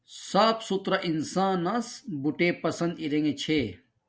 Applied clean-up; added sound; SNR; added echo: none; none; none; none.